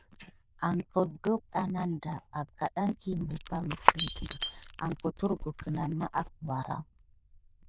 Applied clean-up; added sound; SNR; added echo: neural diffusion model UNIVERSE++.